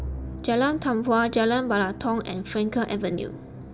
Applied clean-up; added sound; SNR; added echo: none; Musical instrument; 12 dB; none.